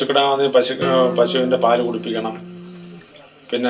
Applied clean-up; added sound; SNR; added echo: none; Acoustic guitar; 10 dB; reverberation time 0.2 s.